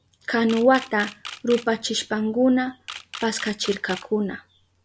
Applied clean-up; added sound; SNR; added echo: none; Camera; 16 dB; none.